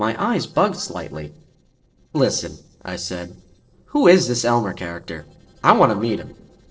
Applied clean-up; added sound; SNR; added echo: neural separator model SepFormer DNS4.